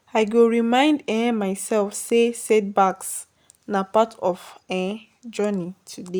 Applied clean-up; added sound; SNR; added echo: none; none; none; none.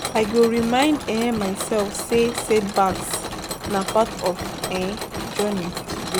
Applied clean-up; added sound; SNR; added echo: none; Mechanisms; 7 dB; none.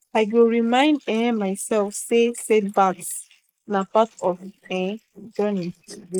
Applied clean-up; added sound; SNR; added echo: neural mask model Resemble Enhance denoiser.